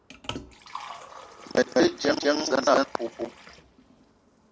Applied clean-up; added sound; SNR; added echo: none; Liquid; 17 dB; none.